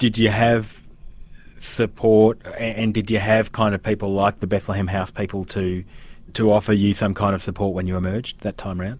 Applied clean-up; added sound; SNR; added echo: none; none; none; none.